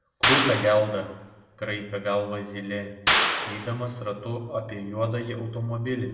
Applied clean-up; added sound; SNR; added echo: none; Clapping; 1 dB; reverberation time 0.8 s.